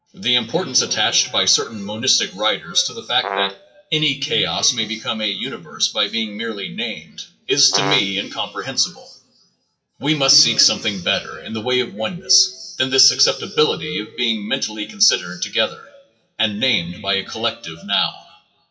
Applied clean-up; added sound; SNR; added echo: classical method WPE with log-MMSE.